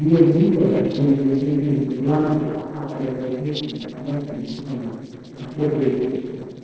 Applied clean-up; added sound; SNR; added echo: neural separator model SepFormer DNS4.